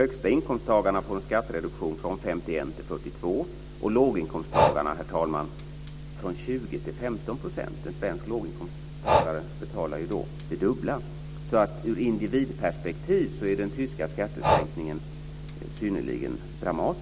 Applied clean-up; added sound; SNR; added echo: none; Breathing; 3 dB; none.